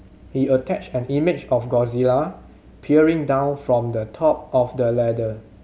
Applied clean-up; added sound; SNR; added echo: none; none; none; none.